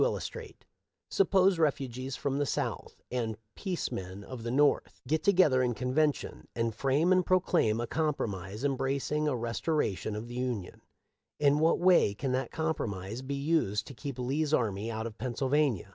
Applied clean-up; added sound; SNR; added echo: none; none; none; none.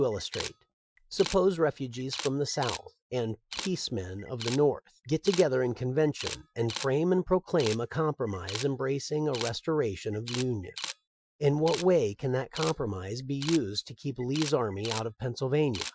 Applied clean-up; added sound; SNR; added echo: classical method Wiener filter.